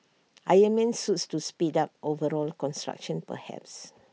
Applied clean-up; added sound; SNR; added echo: none; none; none; none.